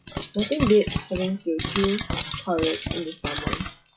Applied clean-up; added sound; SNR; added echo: classical method WPE with log-MMSE.